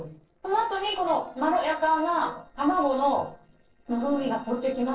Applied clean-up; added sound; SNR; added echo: neural separator model SepFormer DNS4.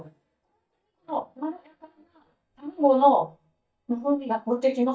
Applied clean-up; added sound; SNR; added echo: neural mask model DeepFilterNet 3.